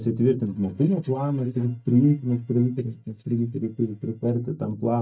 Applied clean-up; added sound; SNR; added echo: neural mask model DeepFilterNet 3.